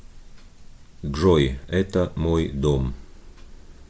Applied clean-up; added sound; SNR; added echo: none; none; none; none.